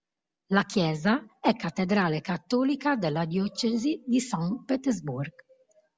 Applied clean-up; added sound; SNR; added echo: none; none; none; none.